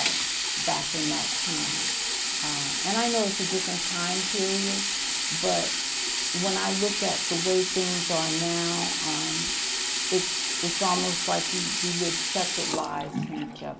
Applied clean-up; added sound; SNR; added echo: none; Sink (filling or washing); -3 dB; none.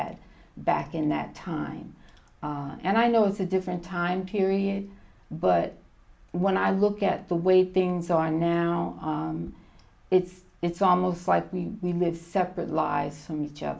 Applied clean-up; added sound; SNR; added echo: none; none; none; none.